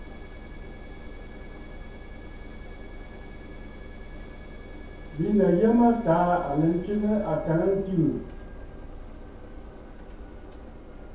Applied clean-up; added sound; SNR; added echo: none; Engine; 12 dB; reverberation time 0.6 s.